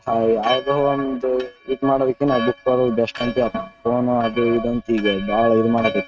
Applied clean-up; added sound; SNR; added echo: neural mask model RNNoise.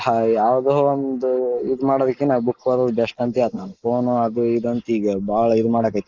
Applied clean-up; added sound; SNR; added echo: neural mask model Resemble Enhance denoiser.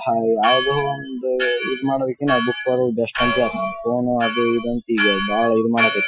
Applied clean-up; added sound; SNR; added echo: classical method Wiener filter.